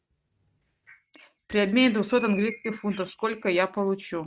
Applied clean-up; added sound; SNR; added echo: neural mask model RNNoise.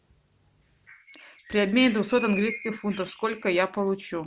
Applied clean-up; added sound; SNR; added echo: none; Bird; 14 dB; none.